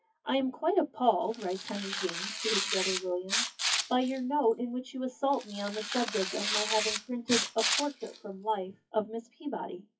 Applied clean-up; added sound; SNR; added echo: classical method WPE with log-MMSE.